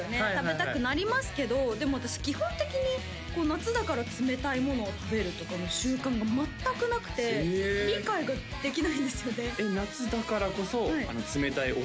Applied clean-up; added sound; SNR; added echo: none; none; none; none.